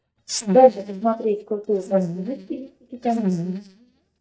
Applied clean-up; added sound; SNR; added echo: neural mask model DeepFilterNet 3.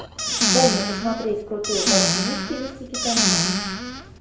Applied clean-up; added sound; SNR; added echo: none; Squeak / Cupboard open or close; -4 dB; reverberation time 0.6 s.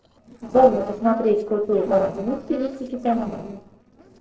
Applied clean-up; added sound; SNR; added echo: neural separator model SepFormer DNS4.